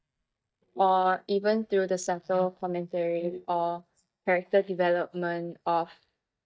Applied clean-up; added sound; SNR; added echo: neural mask model DeepFilterNet 3.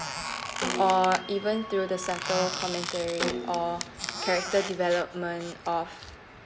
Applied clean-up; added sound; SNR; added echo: none; Snare drum + Squeak; 7 dB; none.